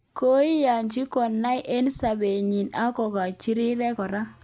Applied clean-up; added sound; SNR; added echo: none; none; none; none.